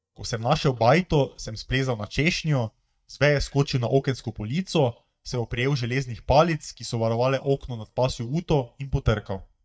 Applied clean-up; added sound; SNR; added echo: neural mask model DeepFilterNet 3.